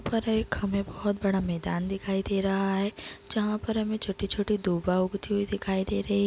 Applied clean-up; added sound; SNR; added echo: none; none; none; none.